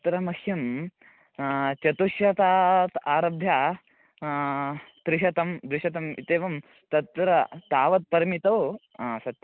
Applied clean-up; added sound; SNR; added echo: none; none; none; none.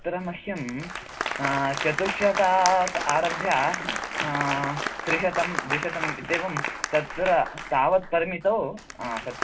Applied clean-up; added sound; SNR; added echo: none; Applause; 5 dB; reverberation time 0.2 s.